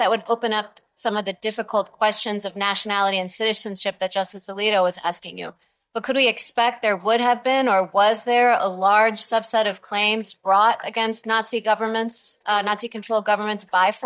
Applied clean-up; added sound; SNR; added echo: neural mask model DeepFilterNet 3.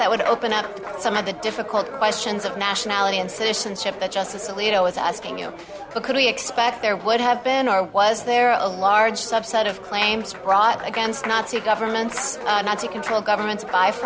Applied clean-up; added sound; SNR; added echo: none; Applause; 12 dB; none.